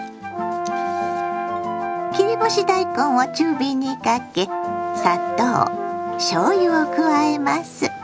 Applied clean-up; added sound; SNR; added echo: none; Brass instrument; 5 dB; none.